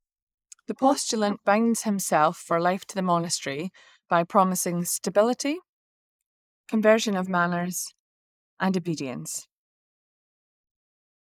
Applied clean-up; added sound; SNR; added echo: neural mask model Resemble Enhance denoiser.